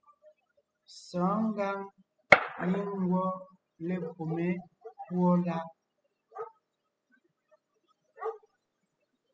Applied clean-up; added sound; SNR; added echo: classical method spectral subtraction.